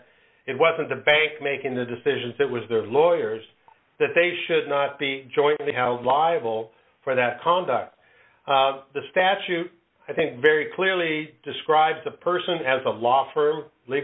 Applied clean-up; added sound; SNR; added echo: none; none; none; none.